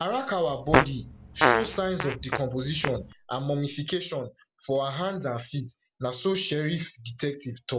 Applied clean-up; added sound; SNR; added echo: none; Fart; -1 dB; none.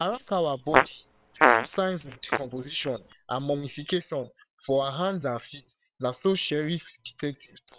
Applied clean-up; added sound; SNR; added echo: neural separator model SepFormer WHAM!.